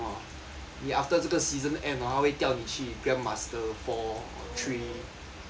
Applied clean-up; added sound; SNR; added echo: none; none; none; none.